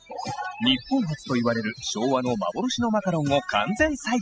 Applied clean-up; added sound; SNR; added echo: classical method spectral subtraction.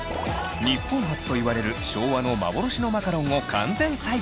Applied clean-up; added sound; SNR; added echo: none; Ocean; 16 dB; none.